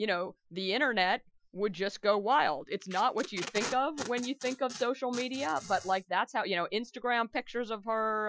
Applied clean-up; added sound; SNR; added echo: classical method Wiener filter.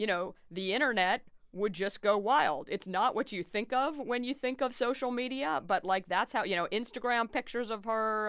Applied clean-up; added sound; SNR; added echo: none; none; none; none.